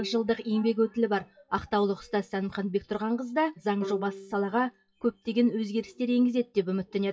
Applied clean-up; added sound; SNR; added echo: classical method WPE with log-MMSE.